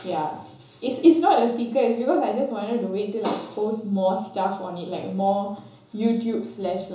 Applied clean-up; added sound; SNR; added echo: none; none; none; reverberation time 0.6 s.